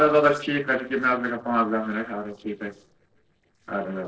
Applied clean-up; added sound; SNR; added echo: neural separator model SepFormer DNS4.